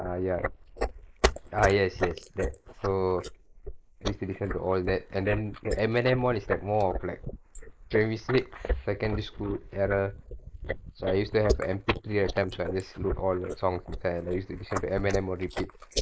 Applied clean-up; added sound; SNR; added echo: neural mask model Resemble Enhance denoiser.